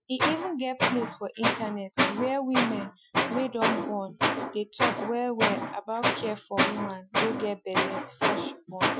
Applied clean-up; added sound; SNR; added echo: classical method Wiener filter.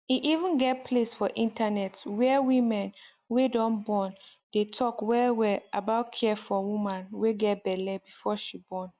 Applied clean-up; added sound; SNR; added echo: none; none; none; none.